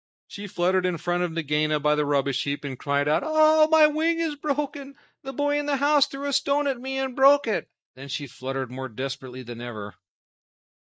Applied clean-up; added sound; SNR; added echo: neural mask model Resemble Enhance denoiser.